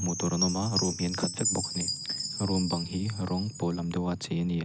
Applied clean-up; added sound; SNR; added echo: none; Chime; 4 dB; none.